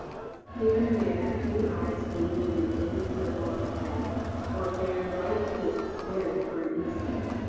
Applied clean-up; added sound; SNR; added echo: none; Crowd; 2 dB; reverberation time 2.2 s.